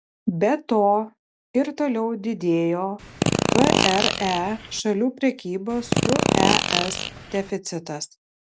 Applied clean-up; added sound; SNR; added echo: none; Fart; -2 dB; none.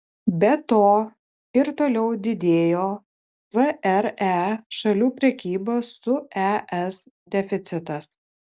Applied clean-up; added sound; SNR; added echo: none; none; none; none.